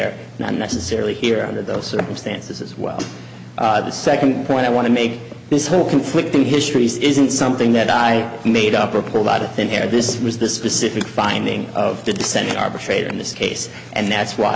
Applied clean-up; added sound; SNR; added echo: none; none; none; none.